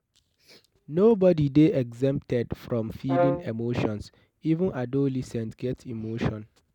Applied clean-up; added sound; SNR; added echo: none; Brass instrument; 4 dB; none.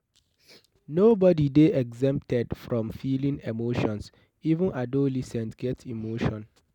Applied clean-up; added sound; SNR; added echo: none; none; none; none.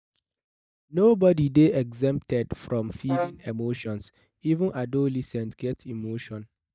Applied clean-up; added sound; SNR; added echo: neural mask model DeepFilterNet 3.